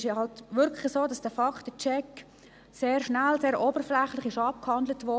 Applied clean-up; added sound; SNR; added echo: none; none; none; none.